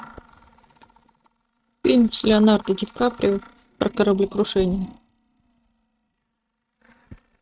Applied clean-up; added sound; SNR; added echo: neural mask model RNNoise.